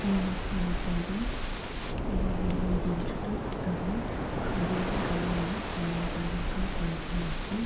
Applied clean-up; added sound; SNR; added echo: none; Waves, surf; -2 dB; reverberation time 0.4 s.